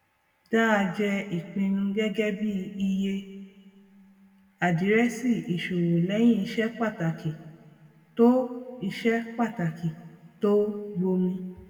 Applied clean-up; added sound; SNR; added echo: none; none; none; reverberation time 1.6 s.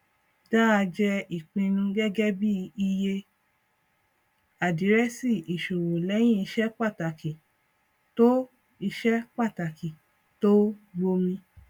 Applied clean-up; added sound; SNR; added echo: none; none; none; none.